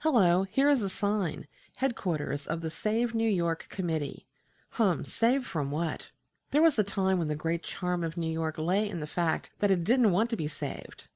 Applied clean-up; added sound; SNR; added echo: none; none; none; none.